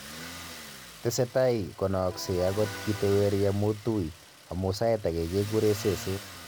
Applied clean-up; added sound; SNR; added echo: none; Motor vehicle (road) + Electric guitar; 14 dB; none.